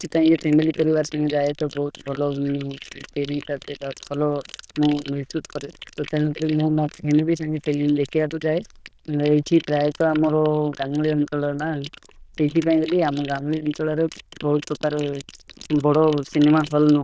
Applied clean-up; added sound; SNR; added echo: neural diffusion model UNIVERSE++.